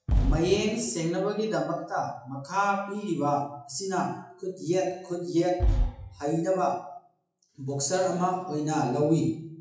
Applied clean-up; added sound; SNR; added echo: classical method WPE with log-MMSE.